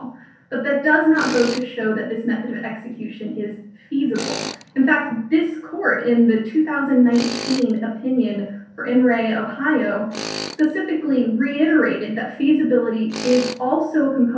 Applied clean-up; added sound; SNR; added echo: none; Tools; 16 dB; reverberation time 0.6 s.